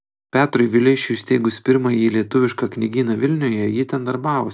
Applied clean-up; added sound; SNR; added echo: none; none; none; none.